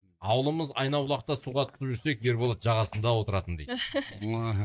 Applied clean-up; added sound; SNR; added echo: neural mask model DeepFilterNet 3.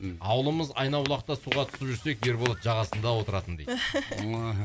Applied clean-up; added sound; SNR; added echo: none; Squeak / Walk, footsteps; 10 dB; none.